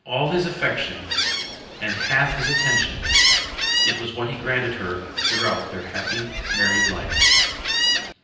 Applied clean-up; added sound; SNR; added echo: none; Gull, seagull; -4 dB; reverberation time 0.9 s.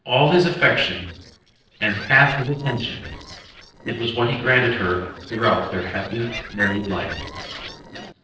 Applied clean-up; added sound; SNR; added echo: neural separator model SepFormer DNS4.